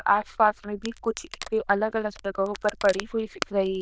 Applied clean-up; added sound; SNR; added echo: neural diffusion model UNIVERSE++.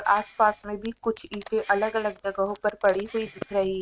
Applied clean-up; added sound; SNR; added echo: neural mask model RNNoise.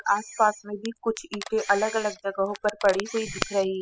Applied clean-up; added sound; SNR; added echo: classical method spectral subtraction.